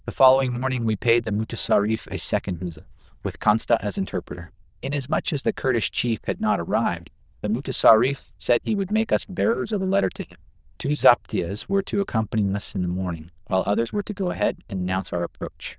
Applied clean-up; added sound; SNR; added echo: neural diffusion model UNIVERSE++.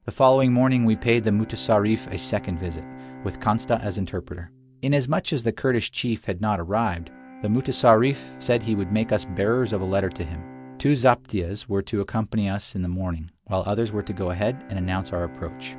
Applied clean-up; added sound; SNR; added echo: none; Bowed string instrument; 18 dB; none.